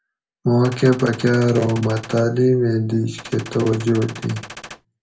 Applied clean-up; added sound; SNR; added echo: none; Gunshot, gunfire; 17 dB; reverberation time 0.3 s.